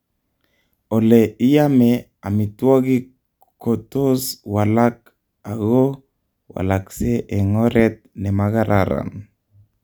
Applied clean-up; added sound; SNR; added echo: none; none; none; none.